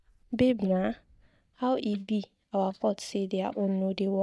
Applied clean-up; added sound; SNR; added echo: neural mask model DeepFilterNet 3.